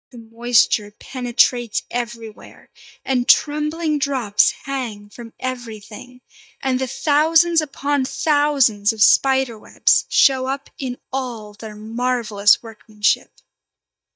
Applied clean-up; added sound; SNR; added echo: neural mask model DeepFilterNet 3.